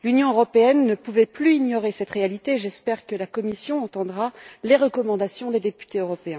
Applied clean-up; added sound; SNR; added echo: none; none; none; none.